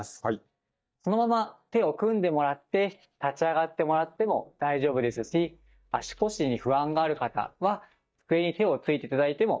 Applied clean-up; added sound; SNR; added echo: neural mask model DeepFilterNet 3.